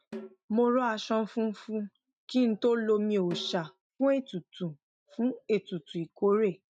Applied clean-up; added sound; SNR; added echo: neural mask model RNNoise.